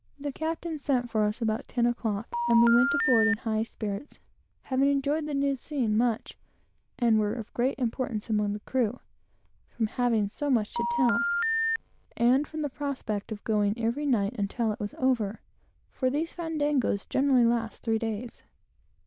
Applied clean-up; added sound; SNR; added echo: neural diffusion model UNIVERSE++.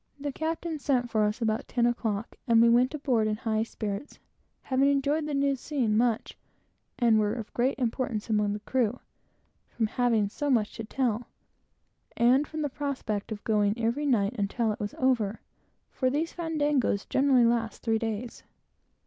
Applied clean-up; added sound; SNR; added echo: none; none; none; none.